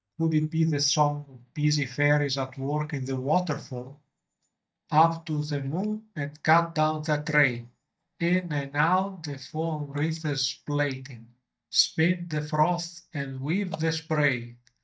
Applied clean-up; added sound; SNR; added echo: neural mask model DeepFilterNet 3.